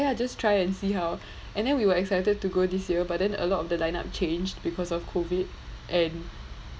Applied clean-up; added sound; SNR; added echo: none; none; none; none.